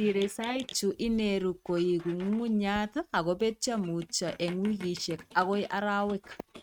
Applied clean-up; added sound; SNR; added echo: neural mask model RNNoise.